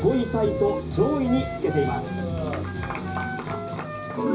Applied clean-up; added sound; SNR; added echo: none; Wind instrument, woodwind instrument; 10 dB; reverberation time 0.5 s.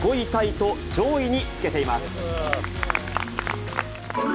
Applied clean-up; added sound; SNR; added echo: none; none; none; none.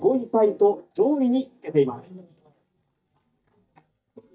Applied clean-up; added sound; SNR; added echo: neural mask model DeepFilterNet 3.